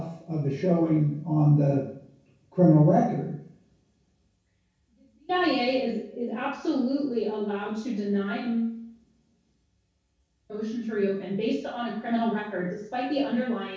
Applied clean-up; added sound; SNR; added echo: none; none; none; reverberation time 0.6 s.